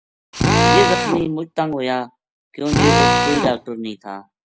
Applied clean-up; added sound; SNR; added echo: none; Drill; -5 dB; none.